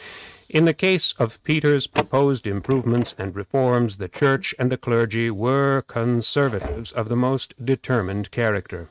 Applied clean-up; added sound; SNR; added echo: neural mask model RNNoise.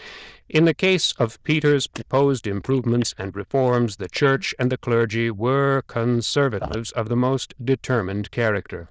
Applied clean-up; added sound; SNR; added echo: neural diffusion model UNIVERSE++.